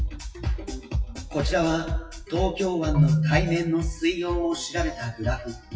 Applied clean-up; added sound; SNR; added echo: classical method WPE with log-MMSE.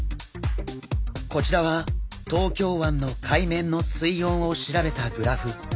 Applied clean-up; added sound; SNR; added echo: none; none; none; none.